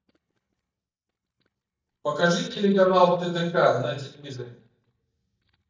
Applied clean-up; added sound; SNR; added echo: neural mask model DeepFilterNet 3.